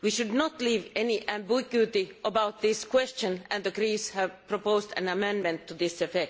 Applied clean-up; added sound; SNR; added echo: none; none; none; none.